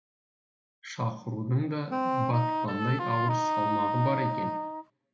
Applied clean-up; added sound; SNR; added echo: none; Wind instrument, woodwind instrument; -2 dB; reverberation time 0.4 s.